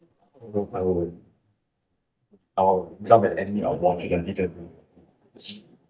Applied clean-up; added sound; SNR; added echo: neural mask model DeepFilterNet 3.